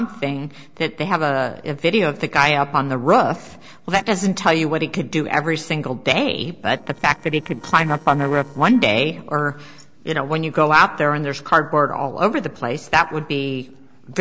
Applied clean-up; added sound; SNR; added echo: neural separator model SepFormer DNS4.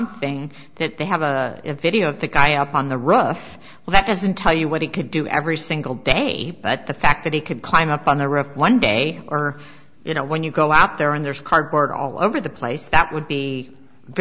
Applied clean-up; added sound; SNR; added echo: none; none; none; none.